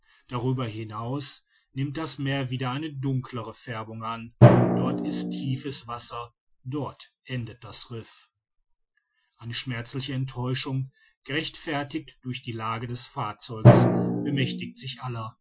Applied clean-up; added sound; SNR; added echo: classical method Wiener filter.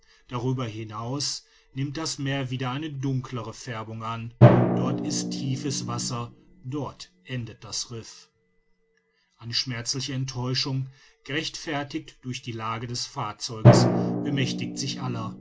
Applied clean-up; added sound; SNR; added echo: none; Drum; -4 dB; none.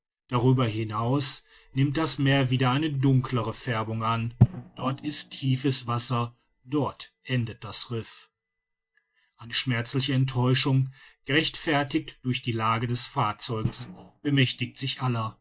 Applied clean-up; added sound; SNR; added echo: neural mask model DeepFilterNet 3.